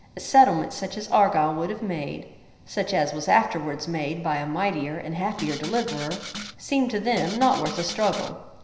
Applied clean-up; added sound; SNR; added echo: none; Rattle (instrument); 11 dB; reverberation time 0.9 s.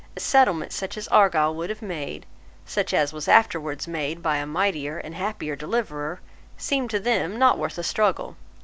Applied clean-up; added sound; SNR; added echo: none; none; none; none.